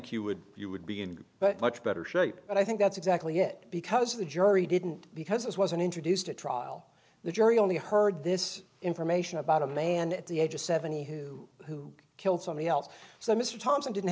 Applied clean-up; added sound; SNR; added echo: none; none; none; none.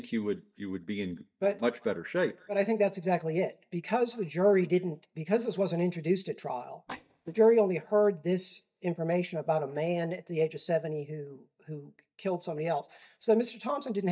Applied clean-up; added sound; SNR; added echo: neural mask model DeepFilterNet 3.